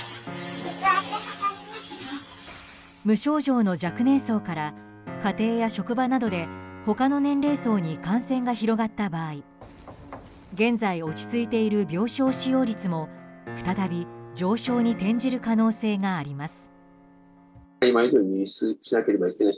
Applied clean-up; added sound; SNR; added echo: none; none; none; none.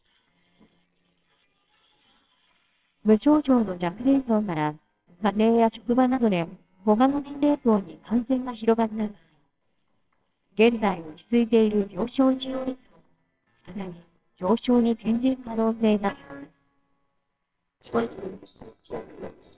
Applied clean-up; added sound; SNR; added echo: neural separator model SepFormer WHAMR!.